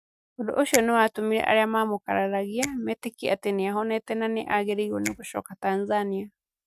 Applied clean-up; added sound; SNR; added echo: neural mask model RNNoise.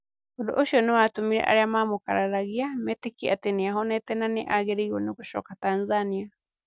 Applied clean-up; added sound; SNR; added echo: none; none; none; none.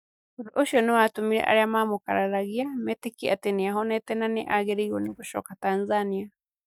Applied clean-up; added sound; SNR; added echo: neural mask model DeepFilterNet 3.